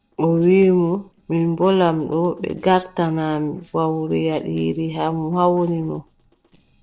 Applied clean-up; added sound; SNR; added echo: neural separator model SepFormer DNS4.